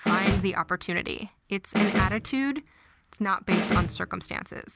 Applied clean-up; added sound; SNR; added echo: none; Snare drum; -1 dB; none.